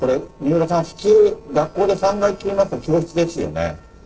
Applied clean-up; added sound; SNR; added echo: neural separator model SepFormer DNS4.